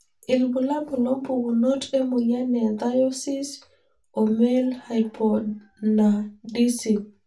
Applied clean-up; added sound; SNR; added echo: none; none; none; reverberation time 0.2 s.